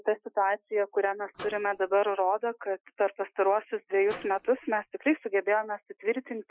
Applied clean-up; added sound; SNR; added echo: classical method Wiener filter.